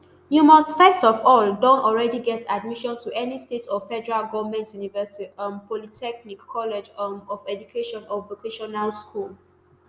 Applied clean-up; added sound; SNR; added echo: none; none; none; none.